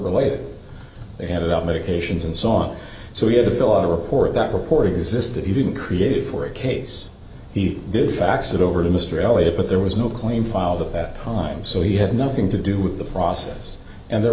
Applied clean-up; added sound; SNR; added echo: none; none; none; reverberation time 0.5 s.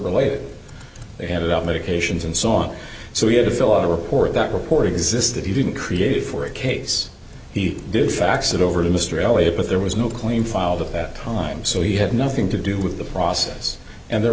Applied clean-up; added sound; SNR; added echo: none; none; none; none.